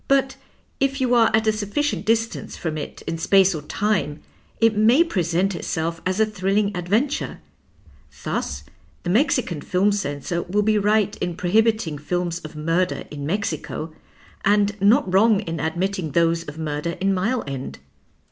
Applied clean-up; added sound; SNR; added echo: none; none; none; none.